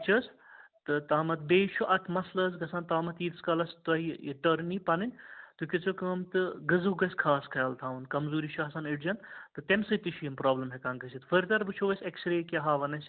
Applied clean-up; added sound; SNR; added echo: none; none; none; none.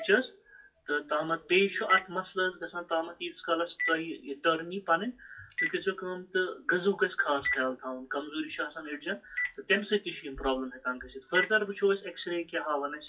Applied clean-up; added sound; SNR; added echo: classical method WPE with log-MMSE.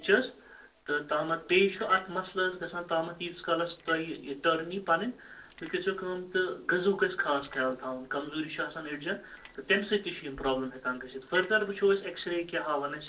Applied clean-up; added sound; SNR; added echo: neural separator model SepFormer DNS4.